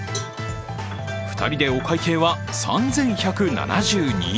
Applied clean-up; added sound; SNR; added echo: none; Cowbell + Piano; 19 dB; none.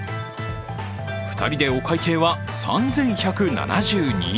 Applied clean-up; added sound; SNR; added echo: none; none; none; none.